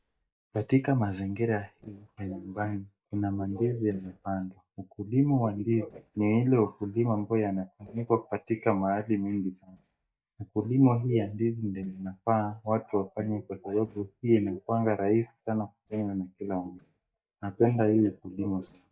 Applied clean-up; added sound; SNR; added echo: neural mask model DeepFilterNet 3.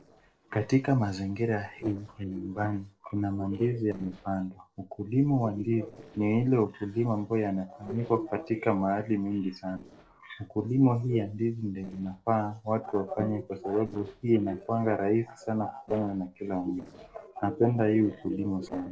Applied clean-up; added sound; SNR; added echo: neural separator model SepFormer DNS4.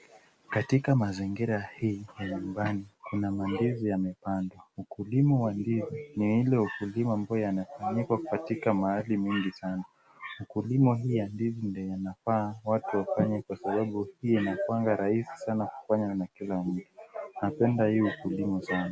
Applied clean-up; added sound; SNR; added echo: none; none; none; none.